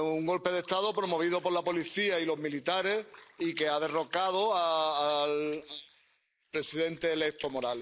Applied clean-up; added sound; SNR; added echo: neural mask model Resemble Enhance denoiser.